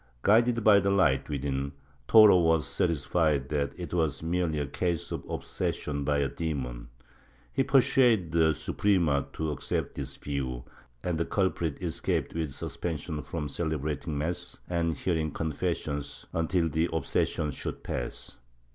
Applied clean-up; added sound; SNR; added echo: none; none; none; none.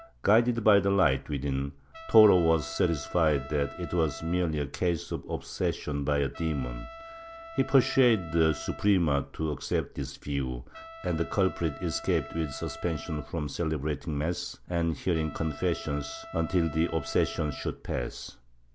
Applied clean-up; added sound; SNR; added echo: none; Trumpet; 18 dB; none.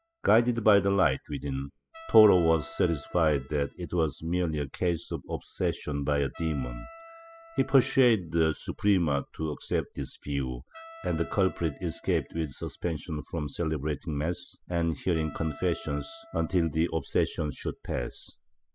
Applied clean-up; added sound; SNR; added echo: classical method spectral subtraction.